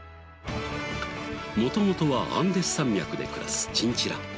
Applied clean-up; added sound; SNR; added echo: none; none; none; none.